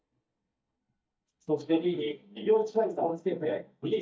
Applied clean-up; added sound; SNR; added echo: neural mask model DeepFilterNet 3.